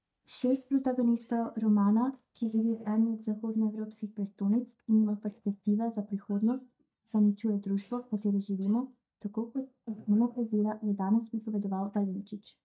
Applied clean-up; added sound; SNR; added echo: neural mask model DeepFilterNet 3.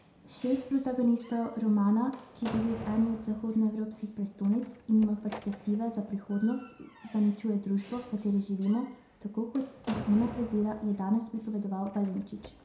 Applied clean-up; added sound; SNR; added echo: none; Slam; 17 dB; reverberation time 0.5 s.